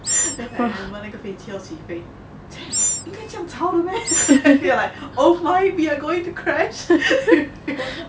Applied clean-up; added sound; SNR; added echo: none; Animal; 5 dB; none.